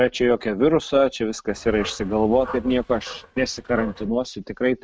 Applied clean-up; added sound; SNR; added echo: neural mask model RNNoise.